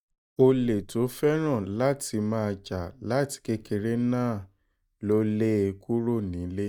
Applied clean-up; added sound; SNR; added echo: neural mask model DeepFilterNet 3.